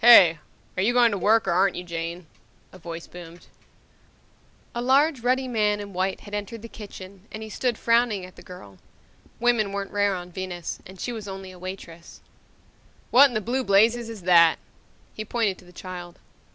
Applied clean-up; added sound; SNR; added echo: none; Cowbell; 19 dB; none.